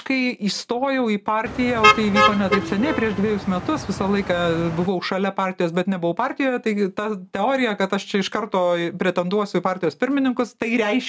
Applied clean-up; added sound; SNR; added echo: none; Motor vehicle (road); 1 dB; none.